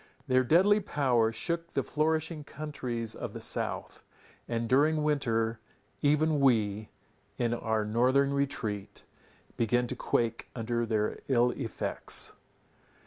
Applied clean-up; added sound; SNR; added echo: none; none; none; none.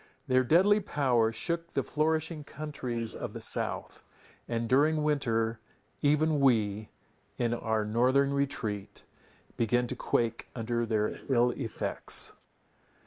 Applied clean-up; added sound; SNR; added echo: neural mask model Resemble Enhance denoiser.